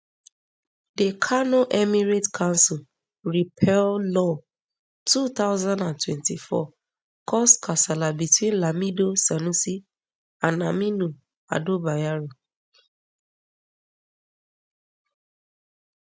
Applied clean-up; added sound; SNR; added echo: none; none; none; none.